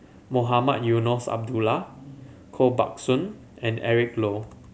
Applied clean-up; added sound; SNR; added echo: none; none; none; none.